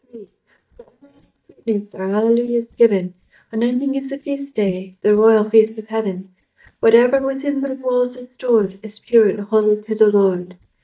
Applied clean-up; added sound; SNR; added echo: neural mask model DeepFilterNet 3.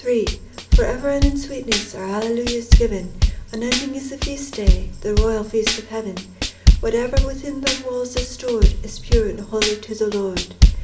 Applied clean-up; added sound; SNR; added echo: none; Tambourine / Drum / Drum kit; -5 dB; reverberation time 0.6 s.